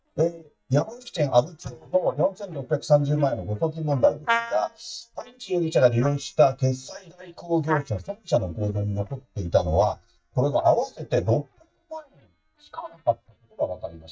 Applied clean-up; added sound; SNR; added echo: neural mask model DeepFilterNet 3.